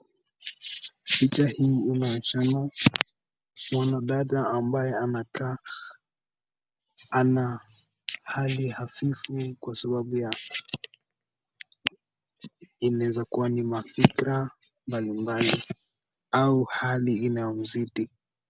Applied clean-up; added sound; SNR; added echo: none; none; none; none.